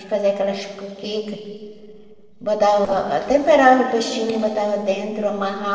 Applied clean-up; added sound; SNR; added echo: neural separator model SepFormer DNS4.